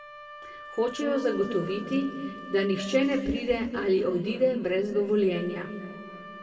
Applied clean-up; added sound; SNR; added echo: none; Wind instrument, woodwind instrument; 17 dB; reverberation time 2.3 s.